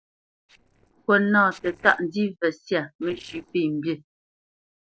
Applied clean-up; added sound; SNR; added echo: neural separator model SepFormer DNS4.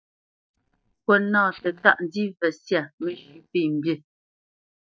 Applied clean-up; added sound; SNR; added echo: neural mask model DeepFilterNet 3.